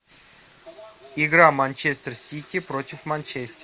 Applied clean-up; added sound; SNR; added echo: none; none; none; none.